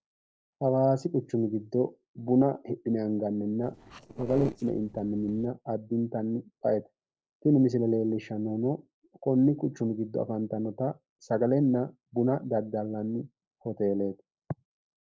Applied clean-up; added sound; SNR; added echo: neural separator model SepFormer DNS4.